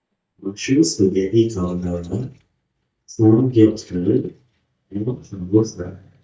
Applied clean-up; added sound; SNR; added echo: neural mask model DeepFilterNet 3.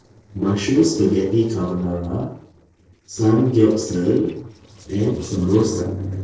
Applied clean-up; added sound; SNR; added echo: neural separator model SepFormer DNS4.